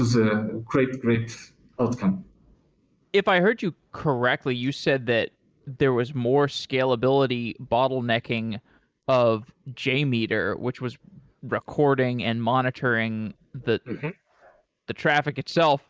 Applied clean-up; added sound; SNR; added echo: neural mask model Resemble Enhance denoiser.